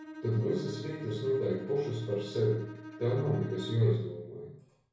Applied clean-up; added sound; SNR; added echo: none; Bowed string instrument; 15 dB; reverberation time 0.6 s.